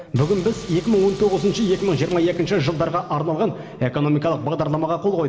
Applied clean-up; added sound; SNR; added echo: none; Car; 18 dB; reverberation time 2.5 s.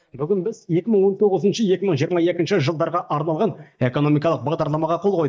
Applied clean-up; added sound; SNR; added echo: neural mask model DeepFilterNet 3.